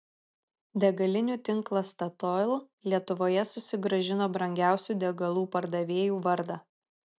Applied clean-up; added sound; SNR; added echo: none; none; none; none.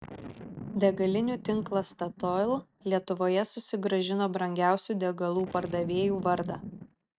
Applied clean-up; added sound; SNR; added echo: neural mask model RNNoise.